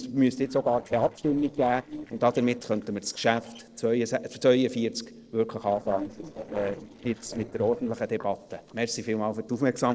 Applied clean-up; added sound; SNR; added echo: neural separator model SepFormer DNS4.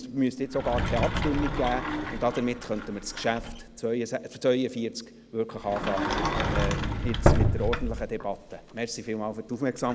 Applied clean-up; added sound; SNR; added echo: none; Sliding door; 0 dB; none.